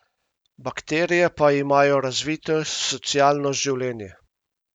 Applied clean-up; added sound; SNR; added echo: none; none; none; none.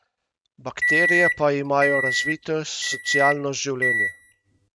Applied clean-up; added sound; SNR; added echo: neural mask model RNNoise.